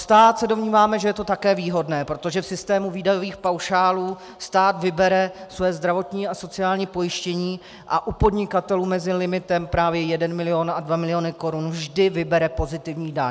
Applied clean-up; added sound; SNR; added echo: none; none; none; none.